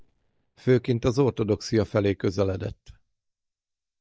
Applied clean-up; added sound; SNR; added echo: neural mask model DeepFilterNet 3.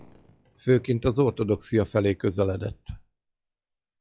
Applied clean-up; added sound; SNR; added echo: classical method log-MMSE.